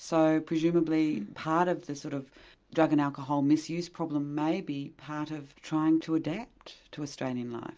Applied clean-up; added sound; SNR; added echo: none; none; none; none.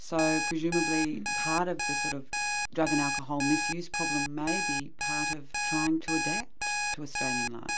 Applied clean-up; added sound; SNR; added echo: none; Alarm; -1 dB; none.